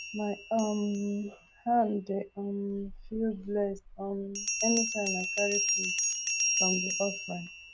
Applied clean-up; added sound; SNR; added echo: none; Bell; 2 dB; none.